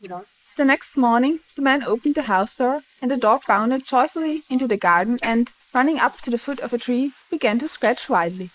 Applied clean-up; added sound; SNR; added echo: neural mask model Resemble Enhance denoiser.